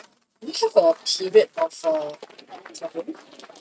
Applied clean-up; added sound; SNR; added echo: neural mask model RNNoise.